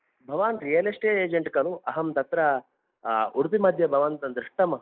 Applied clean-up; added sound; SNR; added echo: neural mask model Resemble Enhance denoiser.